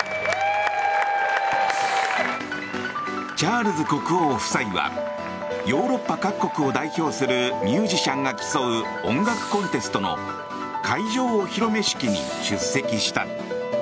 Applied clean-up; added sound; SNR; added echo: none; Gunshot, gunfire; 18 dB; none.